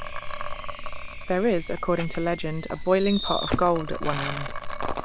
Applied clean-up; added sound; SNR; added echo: none; Fireworks + Liquid; 3 dB; none.